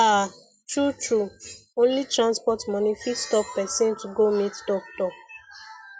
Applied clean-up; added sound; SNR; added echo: none; none; none; none.